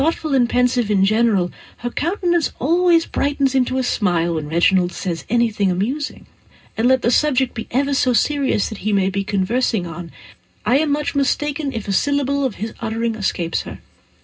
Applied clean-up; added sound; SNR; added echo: none; none; none; reverberation time 0.2 s.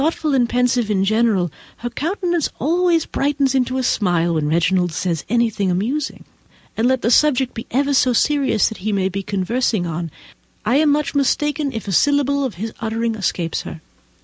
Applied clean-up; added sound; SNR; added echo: none; none; none; none.